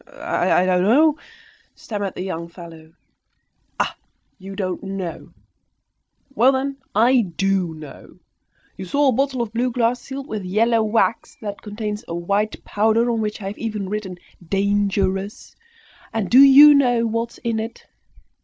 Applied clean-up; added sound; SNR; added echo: none; none; none; none.